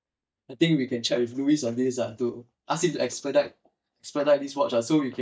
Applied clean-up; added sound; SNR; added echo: neural mask model DeepFilterNet 3.